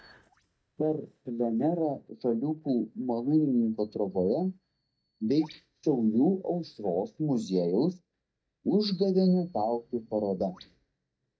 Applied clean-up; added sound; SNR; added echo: neural mask model DeepFilterNet 3.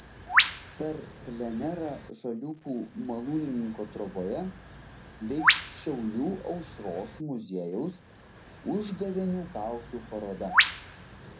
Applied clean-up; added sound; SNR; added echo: none; Bird vocalization, bird call, bird song; -4 dB; reverberation time 0.4 s.